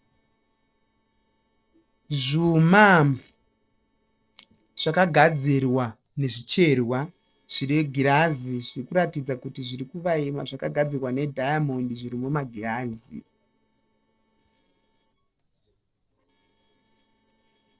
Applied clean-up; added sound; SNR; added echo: neural separator model SepFormer DNS4.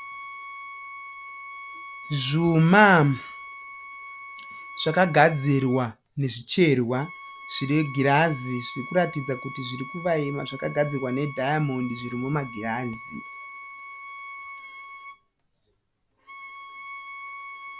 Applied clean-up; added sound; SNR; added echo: none; Bowed string instrument; 14 dB; none.